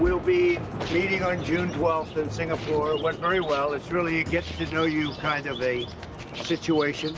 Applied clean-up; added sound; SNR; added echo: none; none; none; none.